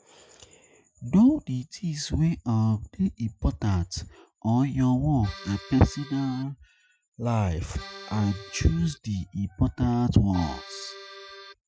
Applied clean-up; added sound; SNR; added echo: classical method Wiener filter.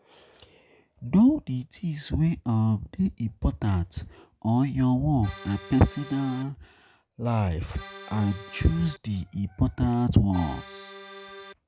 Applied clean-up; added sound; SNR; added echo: none; Accordion; 16 dB; none.